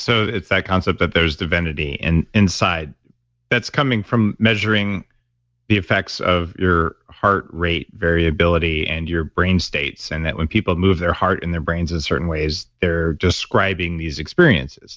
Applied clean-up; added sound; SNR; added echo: none; none; none; none.